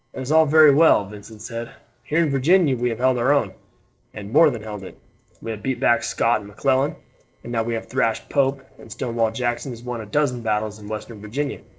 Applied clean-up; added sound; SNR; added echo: neural separator model SepFormer DNS4.